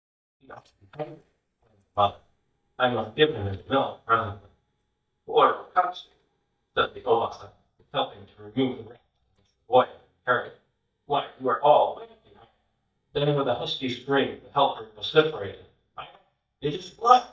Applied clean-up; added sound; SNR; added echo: neural mask model DeepFilterNet 3.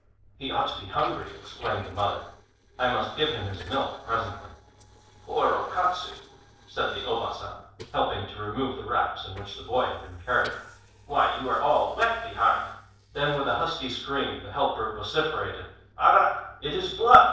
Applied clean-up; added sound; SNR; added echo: neural separator model SepFormer DNS4.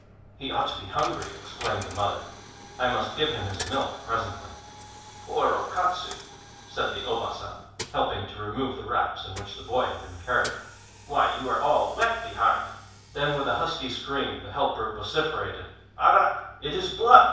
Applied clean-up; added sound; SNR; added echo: none; Coin (dropping); 18 dB; reverberation time 0.7 s.